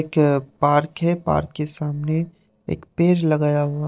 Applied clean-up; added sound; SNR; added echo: neural separator model SepFormer DNS4.